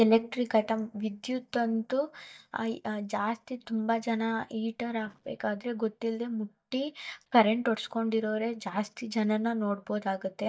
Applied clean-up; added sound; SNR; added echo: neural mask model DeepFilterNet 3.